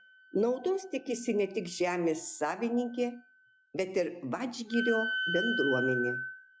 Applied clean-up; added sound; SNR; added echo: classical method log-MMSE.